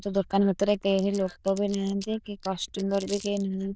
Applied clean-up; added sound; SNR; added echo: neural diffusion model UNIVERSE++.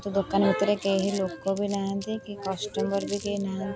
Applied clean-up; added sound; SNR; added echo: none; Wind instrument, woodwind instrument + Crumpling, crinkling; 18 dB; none.